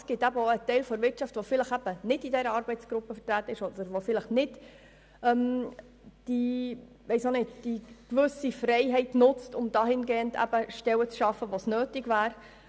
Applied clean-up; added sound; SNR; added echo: none; none; none; none.